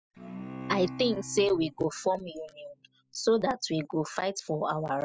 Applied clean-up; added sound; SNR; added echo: classical method spectral subtraction.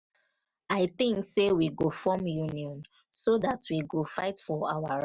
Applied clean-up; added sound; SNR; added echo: none; none; none; none.